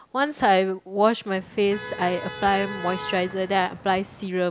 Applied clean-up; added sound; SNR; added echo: none; Motor vehicle (road); 13 dB; none.